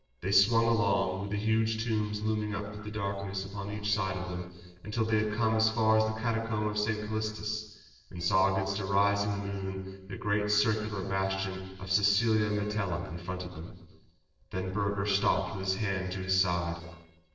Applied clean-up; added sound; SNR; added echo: neural separator model SepFormer DNS4.